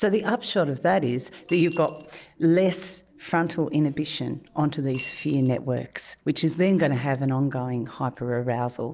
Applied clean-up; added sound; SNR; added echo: none; Coin (dropping) / Glass; 15 dB; none.